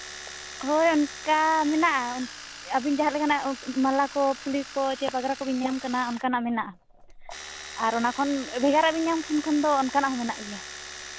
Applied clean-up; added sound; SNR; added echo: none; Domestic sounds, home sounds; 14 dB; none.